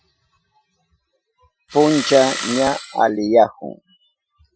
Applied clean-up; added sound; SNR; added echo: classical method Wiener filter.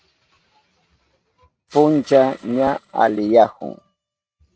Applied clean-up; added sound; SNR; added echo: neural mask model RNNoise.